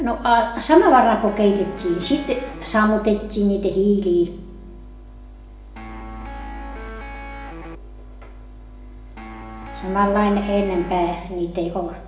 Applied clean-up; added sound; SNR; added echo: none; Guitar; 15 dB; reverberation time 0.9 s.